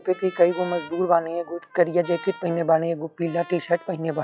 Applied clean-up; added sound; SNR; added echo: classical method log-MMSE.